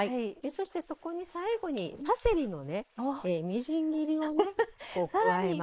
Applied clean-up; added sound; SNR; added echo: neural mask model Resemble Enhance denoiser.